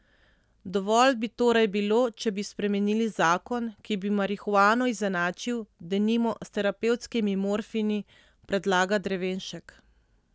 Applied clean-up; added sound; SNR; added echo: none; none; none; none.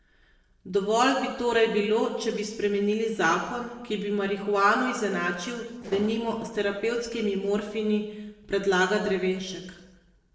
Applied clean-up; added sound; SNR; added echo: neural separator model SepFormer DNS4.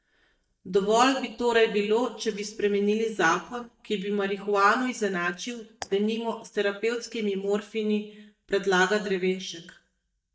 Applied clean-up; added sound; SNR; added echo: neural mask model DeepFilterNet 3.